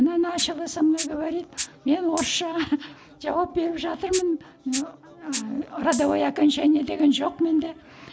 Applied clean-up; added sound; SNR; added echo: none; Rattle (instrument); 14 dB; none.